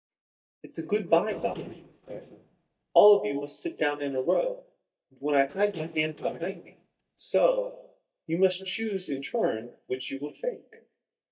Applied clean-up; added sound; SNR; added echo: neural mask model DeepFilterNet 3.